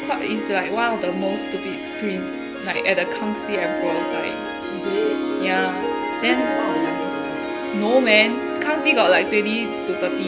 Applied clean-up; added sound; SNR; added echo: none; Harp; 2 dB; none.